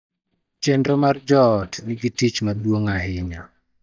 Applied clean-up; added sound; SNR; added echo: neural mask model DeepFilterNet 3.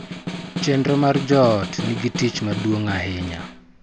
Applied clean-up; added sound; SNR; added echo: none; Snare drum; 8 dB; none.